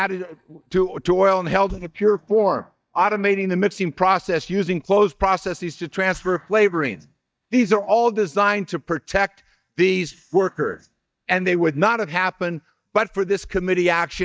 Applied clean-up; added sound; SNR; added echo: neural mask model DeepFilterNet 3.